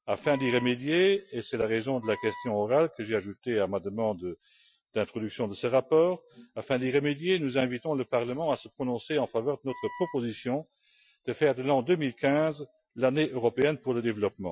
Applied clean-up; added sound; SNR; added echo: classical method Wiener filter.